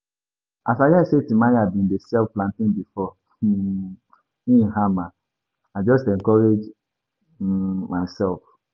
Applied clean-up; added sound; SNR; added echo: none; none; none; none.